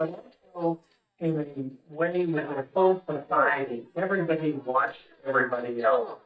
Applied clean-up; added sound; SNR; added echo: neural mask model DeepFilterNet 3.